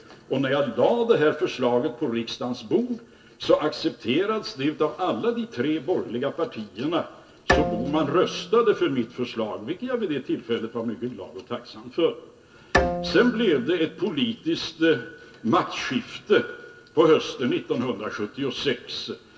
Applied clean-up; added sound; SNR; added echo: none; Bowed string instrument; 6 dB; reverberation time 0.2 s.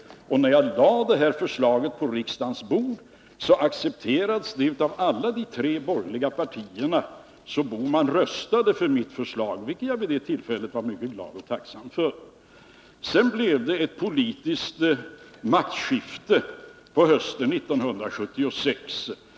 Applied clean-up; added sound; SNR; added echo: none; none; none; none.